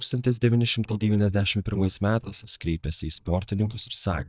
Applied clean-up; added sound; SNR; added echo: neural mask model DeepFilterNet 3.